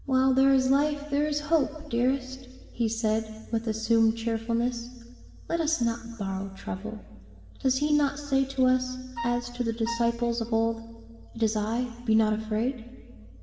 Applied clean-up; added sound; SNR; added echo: none; Wind instrument, woodwind instrument; 11 dB; reverberation time 1.8 s.